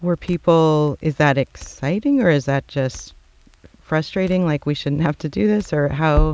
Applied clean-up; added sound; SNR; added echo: none; Crackle; 11 dB; none.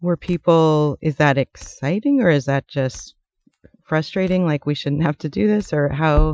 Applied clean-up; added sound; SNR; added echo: classical method Wiener filter.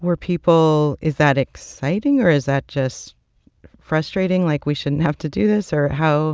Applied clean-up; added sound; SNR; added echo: none; none; none; none.